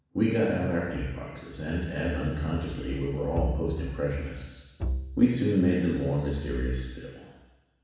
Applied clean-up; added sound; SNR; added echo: none; Bowed string instrument; 6 dB; reverberation time 1.1 s.